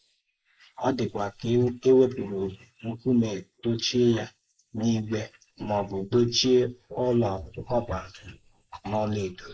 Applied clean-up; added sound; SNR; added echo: neural mask model Resemble Enhance denoiser.